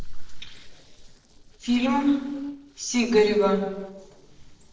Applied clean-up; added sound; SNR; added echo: neural separator model SepFormer DNS4.